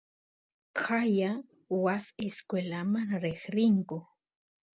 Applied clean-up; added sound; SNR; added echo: none; none; none; none.